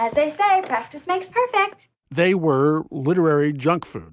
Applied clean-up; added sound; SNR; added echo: none; none; none; none.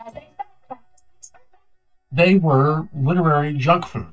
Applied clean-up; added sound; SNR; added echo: neural mask model DeepFilterNet 3.